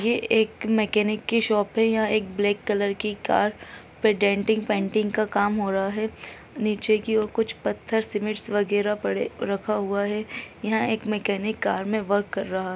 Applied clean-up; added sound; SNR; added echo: none; none; none; none.